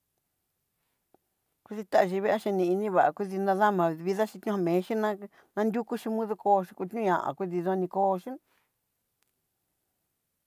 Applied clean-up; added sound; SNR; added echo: none; none; none; none.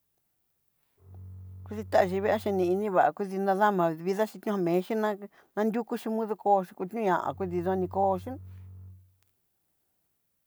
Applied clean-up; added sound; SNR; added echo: none; Bowed string instrument; 17 dB; none.